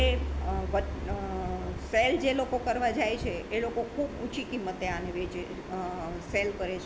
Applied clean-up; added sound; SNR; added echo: none; Bowed string instrument; 8 dB; none.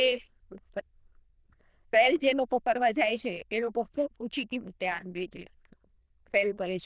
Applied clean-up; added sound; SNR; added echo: neural diffusion model UNIVERSE++.